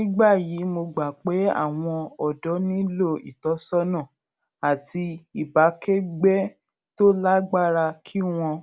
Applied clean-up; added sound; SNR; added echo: none; none; none; none.